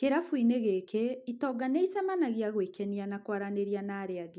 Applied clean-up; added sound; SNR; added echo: none; none; none; none.